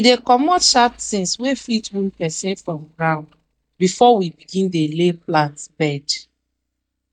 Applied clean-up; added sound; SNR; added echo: neural mask model DeepFilterNet 3.